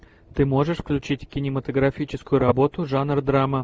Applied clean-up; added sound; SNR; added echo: none; none; none; none.